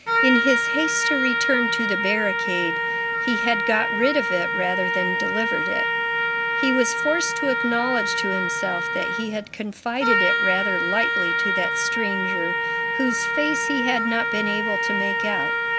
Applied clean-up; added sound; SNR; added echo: none; Trumpet; -3 dB; none.